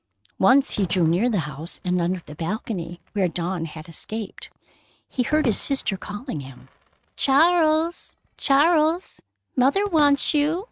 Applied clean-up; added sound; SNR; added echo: neural mask model RNNoise.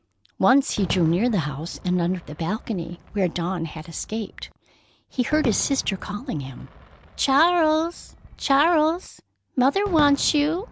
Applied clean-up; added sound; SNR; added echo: none; Fireworks; 17 dB; none.